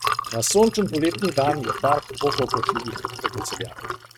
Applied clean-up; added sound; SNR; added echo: neural mask model RNNoise.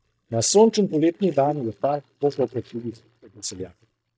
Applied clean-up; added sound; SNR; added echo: neural mask model DeepFilterNet 3.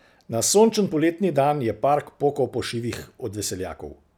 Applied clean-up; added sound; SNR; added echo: none; none; none; none.